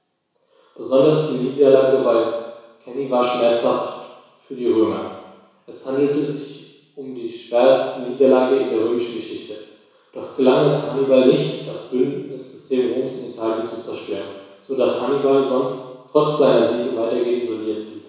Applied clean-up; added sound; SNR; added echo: none; none; none; reverberation time 1.1 s.